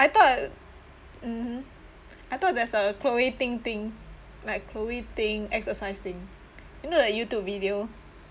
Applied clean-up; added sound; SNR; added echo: none; none; none; none.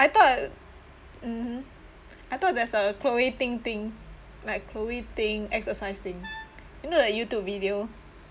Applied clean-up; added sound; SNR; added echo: none; Brass instrument; 19 dB; none.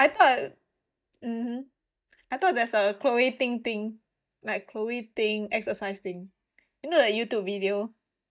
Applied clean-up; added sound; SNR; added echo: neural mask model DeepFilterNet 3.